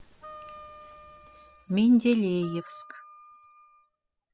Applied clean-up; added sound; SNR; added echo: classical method spectral subtraction.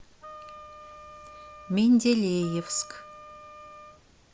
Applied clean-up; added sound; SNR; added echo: none; Wind instrument, woodwind instrument; 18 dB; none.